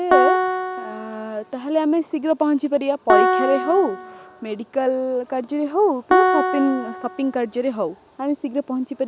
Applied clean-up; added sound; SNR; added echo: none; Piano; 1 dB; none.